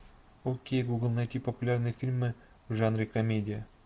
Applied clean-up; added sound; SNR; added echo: none; none; none; none.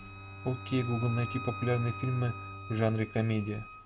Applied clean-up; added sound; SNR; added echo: none; Wind instrument, woodwind instrument + Bowed string instrument; 10 dB; none.